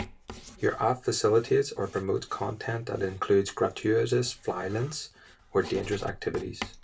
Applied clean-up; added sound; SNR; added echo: none; Writing; 16 dB; reverberation time 0.2 s.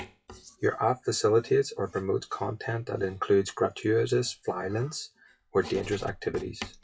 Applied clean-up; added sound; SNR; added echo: classical method WPE with log-MMSE.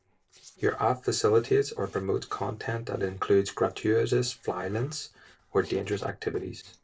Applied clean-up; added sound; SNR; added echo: neural separator model SepFormer DNS4.